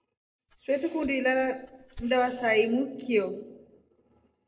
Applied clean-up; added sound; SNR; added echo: neural separator model SepFormer DNS4.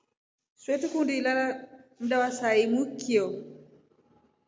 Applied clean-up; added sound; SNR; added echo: none; none; none; none.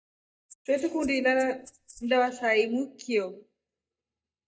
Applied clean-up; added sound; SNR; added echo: neural mask model DeepFilterNet 3.